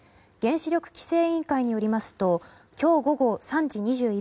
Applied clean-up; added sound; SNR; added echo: none; none; none; none.